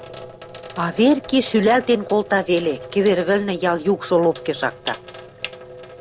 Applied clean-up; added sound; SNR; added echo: none; Sink (filling or washing); 16 dB; none.